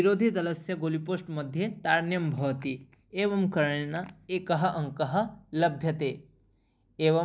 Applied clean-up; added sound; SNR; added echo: none; none; none; none.